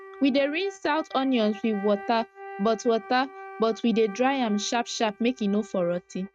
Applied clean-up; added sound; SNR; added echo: neural mask model RNNoise.